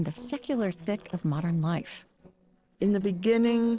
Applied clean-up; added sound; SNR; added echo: neural separator model SepFormer DNS4.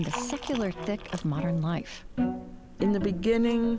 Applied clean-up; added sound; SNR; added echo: none; Liquid; 13 dB; none.